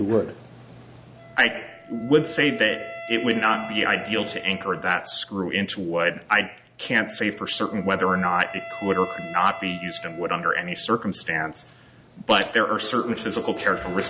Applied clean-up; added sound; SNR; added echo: none; Wind instrument, woodwind instrument; 16 dB; none.